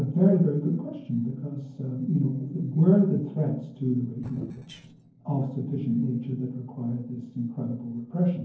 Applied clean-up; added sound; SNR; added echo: neural separator model SepFormer DNS4.